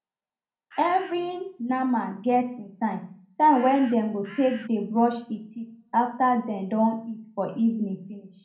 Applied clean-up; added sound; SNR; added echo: none; Bird; 18 dB; reverberation time 0.6 s.